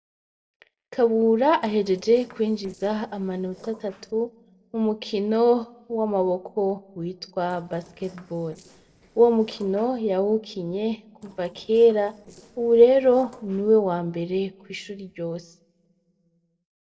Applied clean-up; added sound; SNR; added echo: neural separator model SepFormer DNS4.